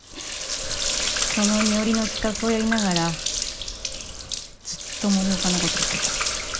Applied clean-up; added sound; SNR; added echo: none; Sink (filling or washing); 0 dB; none.